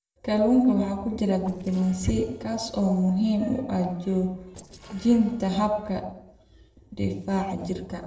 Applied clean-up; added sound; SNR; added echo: neural separator model SepFormer DNS4.